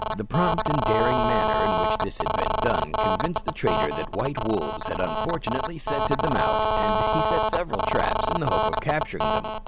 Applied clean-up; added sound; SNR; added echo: none; Telephone; -4 dB; none.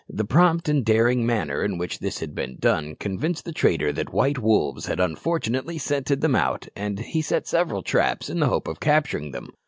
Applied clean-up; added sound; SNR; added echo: none; none; none; none.